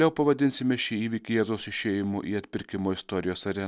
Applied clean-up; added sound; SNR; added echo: none; none; none; none.